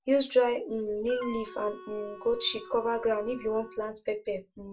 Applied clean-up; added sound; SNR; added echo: none; Wind instrument, woodwind instrument; 17 dB; reverberation time 0.1 s.